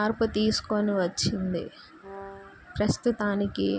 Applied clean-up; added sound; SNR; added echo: none; Brass instrument; 17 dB; none.